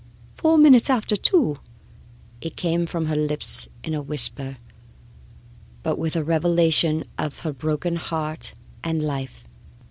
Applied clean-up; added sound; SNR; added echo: none; none; none; none.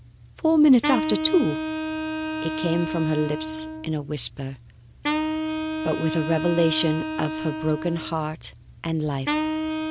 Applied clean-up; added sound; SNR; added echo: none; Wind instrument, woodwind instrument; 4 dB; none.